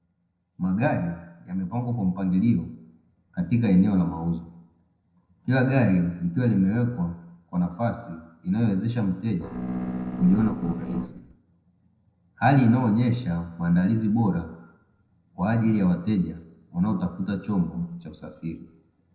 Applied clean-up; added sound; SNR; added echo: neural separator model SepFormer DNS4.